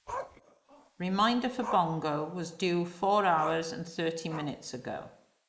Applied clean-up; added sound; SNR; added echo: neural mask model Resemble Enhance denoiser.